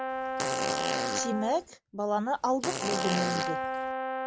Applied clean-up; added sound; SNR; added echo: none; Fart + Brass instrument; -1 dB; none.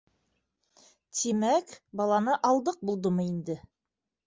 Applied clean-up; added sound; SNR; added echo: none; none; none; none.